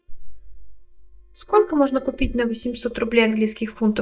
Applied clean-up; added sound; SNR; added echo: neural mask model DeepFilterNet 3.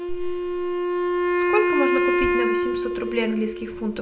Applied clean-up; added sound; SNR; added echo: none; Wind instrument, woodwind instrument; -5 dB; reverberation time 0.4 s.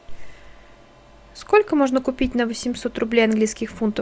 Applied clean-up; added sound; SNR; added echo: none; none; none; none.